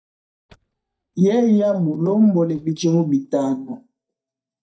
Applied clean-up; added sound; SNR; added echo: neural mask model DeepFilterNet 3.